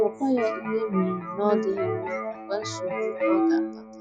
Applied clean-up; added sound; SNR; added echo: classical method log-MMSE.